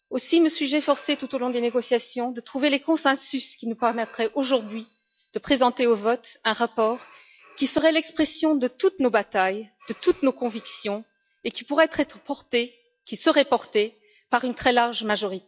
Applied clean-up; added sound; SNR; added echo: classical method log-MMSE.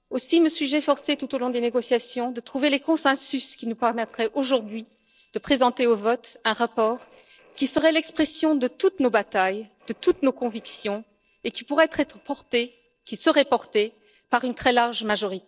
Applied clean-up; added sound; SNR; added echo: neural separator model SepFormer DNS4.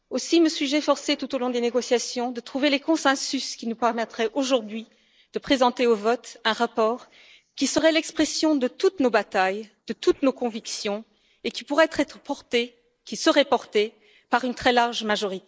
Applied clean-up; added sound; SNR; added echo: neural mask model Resemble Enhance denoiser.